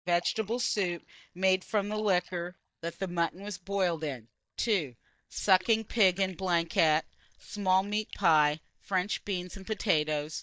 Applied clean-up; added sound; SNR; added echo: neural mask model DeepFilterNet 3.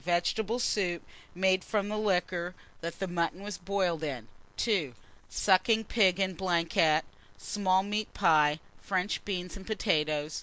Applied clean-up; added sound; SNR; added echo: none; none; none; none.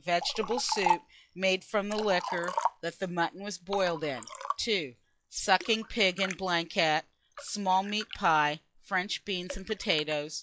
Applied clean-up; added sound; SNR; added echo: classical method log-MMSE.